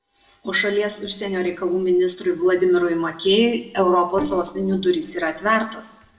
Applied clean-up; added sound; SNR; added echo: neural separator model SepFormer DNS4.